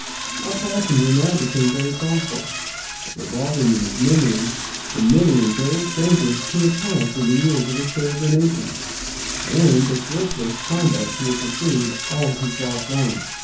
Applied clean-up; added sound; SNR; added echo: none; Toilet flush / Door; 8 dB; reverberation time 0.6 s.